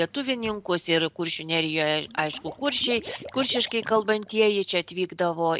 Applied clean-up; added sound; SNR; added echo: none; Water / Liquid; 17 dB; none.